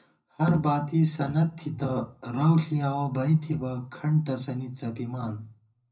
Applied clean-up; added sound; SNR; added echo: none; none; none; reverberation time 0.4 s.